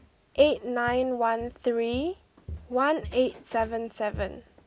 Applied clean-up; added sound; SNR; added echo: none; Walk, footsteps; 16 dB; none.